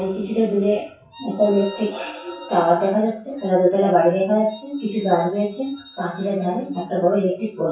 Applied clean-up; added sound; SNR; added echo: classical method WPE with log-MMSE.